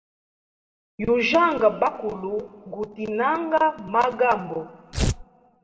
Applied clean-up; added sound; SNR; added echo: none; Tearing; 0 dB; reverberation time 1.2 s.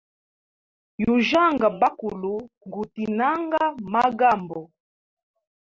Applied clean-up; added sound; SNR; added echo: none; none; none; none.